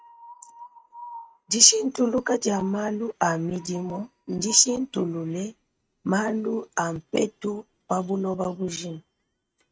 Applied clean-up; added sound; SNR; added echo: neural mask model RNNoise.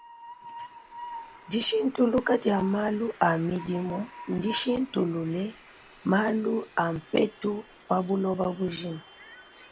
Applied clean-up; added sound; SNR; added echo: none; Train; 20 dB; none.